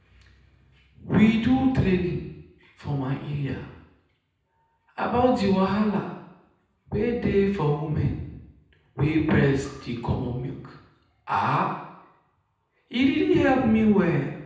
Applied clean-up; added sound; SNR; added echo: none; none; none; reverberation time 0.8 s.